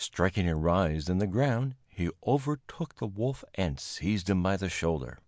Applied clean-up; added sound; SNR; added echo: none; none; none; none.